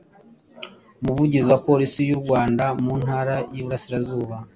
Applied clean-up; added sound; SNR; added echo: none; none; none; none.